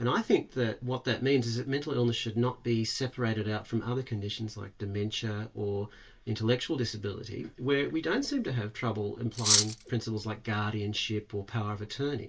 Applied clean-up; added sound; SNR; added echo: none; Cutlery, silverware; -4 dB; reverberation time 0.1 s.